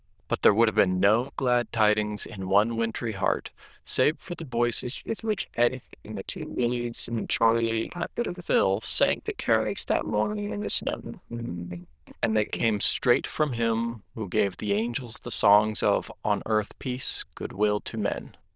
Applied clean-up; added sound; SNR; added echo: neural diffusion model UNIVERSE++.